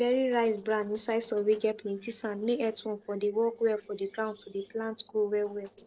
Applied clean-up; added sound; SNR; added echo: neural separator model SepFormer DNS4.